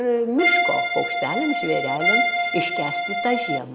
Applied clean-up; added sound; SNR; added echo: none; Accordion; -4 dB; none.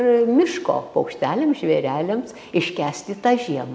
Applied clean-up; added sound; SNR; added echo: none; none; none; none.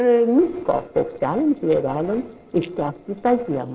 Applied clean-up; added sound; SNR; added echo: neural separator model SepFormer DNS4.